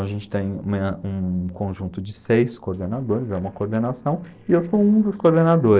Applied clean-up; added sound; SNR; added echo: neural separator model SepFormer DNS4.